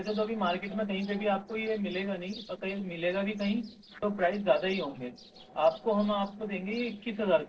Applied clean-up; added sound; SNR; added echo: neural separator model SepFormer DNS4.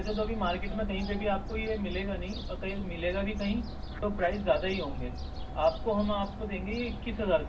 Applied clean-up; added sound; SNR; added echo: none; Fowl; 5 dB; reverberation time 0.4 s.